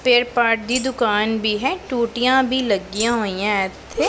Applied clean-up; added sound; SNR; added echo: none; Tambourine; 15 dB; none.